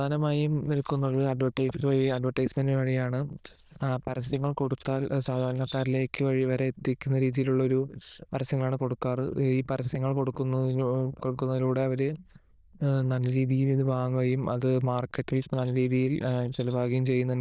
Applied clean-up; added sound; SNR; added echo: neural diffusion model UNIVERSE++.